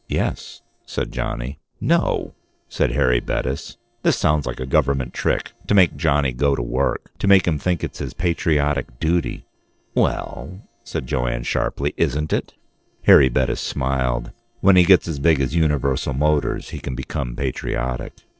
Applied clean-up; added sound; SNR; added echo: neural separator model SepFormer DNS4.